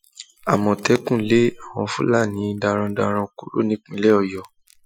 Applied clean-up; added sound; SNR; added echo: classical method Wiener filter.